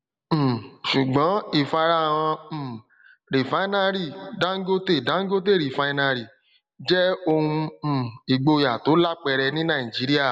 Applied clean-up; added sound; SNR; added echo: none; none; none; none.